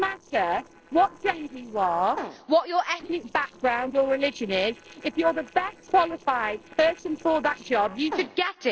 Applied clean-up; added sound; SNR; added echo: neural separator model SepFormer DNS4.